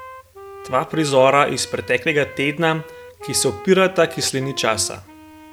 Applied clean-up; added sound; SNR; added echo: none; Wind instrument, woodwind instrument; 17 dB; none.